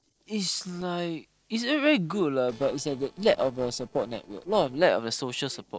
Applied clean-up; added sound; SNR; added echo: neural separator model SepFormer DNS4.